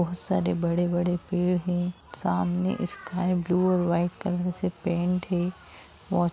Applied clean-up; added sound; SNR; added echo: none; none; none; none.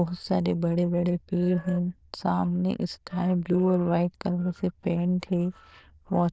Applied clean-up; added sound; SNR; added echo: neural diffusion model UNIVERSE++.